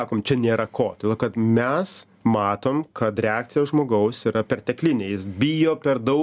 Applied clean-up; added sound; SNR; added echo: none; none; none; none.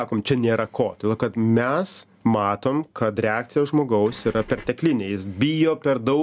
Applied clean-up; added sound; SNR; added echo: none; Engine / Car; 18 dB; none.